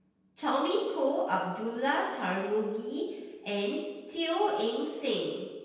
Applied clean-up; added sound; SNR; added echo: none; none; none; reverberation time 1.2 s.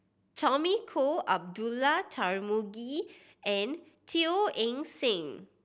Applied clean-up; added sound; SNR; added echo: none; none; none; none.